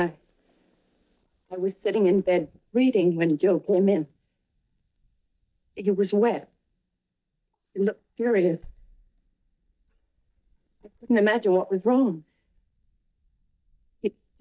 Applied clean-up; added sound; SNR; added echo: neural mask model DeepFilterNet 3.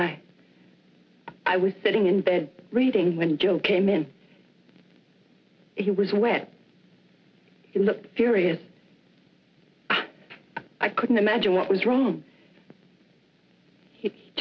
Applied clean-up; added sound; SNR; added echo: none; none; none; none.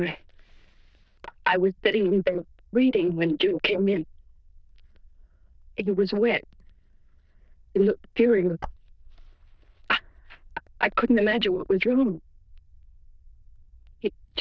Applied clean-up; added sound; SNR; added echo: neural diffusion model UNIVERSE++.